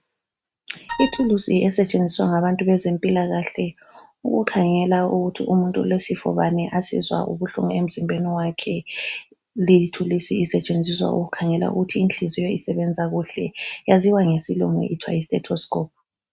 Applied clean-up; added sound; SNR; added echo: neural mask model RNNoise.